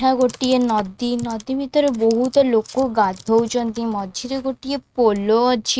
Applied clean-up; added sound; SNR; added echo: neural mask model RNNoise.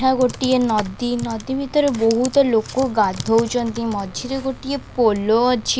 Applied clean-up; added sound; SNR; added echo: none; Computer keyboard; 15 dB; none.